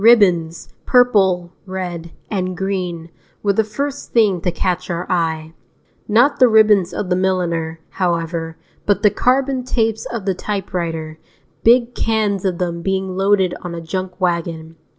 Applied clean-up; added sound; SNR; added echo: none; none; none; none.